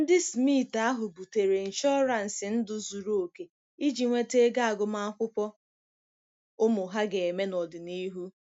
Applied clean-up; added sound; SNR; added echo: none; none; none; none.